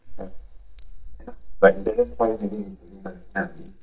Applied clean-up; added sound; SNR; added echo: neural mask model DeepFilterNet 3.